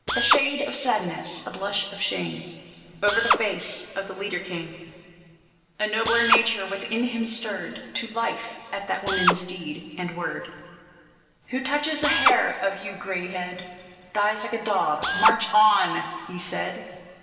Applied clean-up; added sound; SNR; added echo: none; Drill; 4 dB; reverberation time 2.3 s.